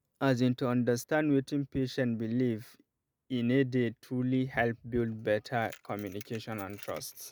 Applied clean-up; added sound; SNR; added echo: none; none; none; none.